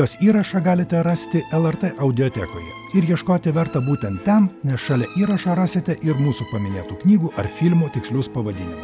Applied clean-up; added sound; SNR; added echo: none; none; none; none.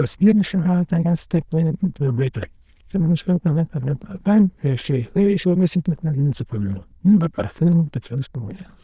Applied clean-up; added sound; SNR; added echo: neural diffusion model UNIVERSE++.